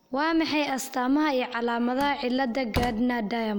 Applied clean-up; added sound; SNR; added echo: none; Slam; 12 dB; none.